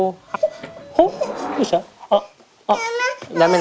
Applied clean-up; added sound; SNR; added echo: none; Subway, metro, underground; 12 dB; none.